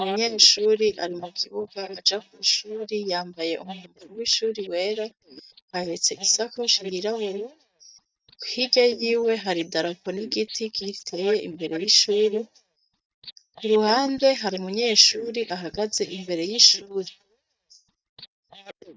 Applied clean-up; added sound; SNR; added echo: neural mask model DeepFilterNet 3.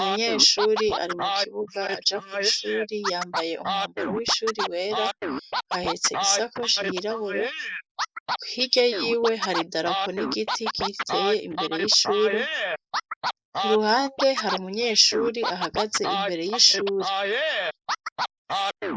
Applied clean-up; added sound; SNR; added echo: neural mask model Resemble Enhance denoiser.